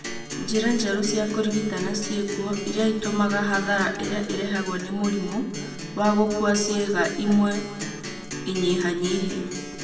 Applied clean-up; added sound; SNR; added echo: none; Acoustic guitar; 11 dB; reverberation time 1.5 s.